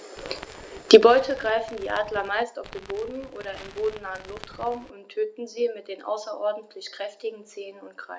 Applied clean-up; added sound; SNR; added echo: none; Crackle; 19 dB; none.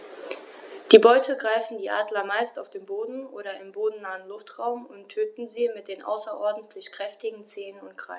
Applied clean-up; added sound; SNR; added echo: none; none; none; none.